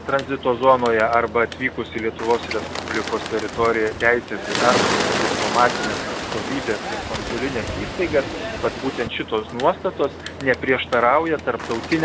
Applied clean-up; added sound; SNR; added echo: none; Bird; 5 dB; none.